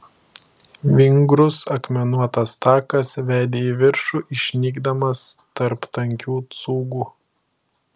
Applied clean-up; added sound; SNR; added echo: none; none; none; none.